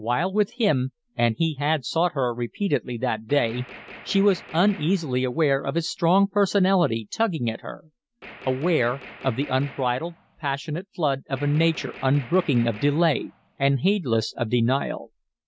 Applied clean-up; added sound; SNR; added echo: none; Gunshot, gunfire; 19 dB; none.